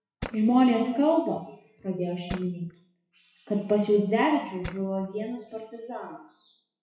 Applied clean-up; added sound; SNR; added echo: classical method WPE with log-MMSE.